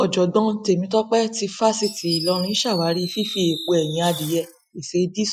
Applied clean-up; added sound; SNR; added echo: classical method Wiener filter.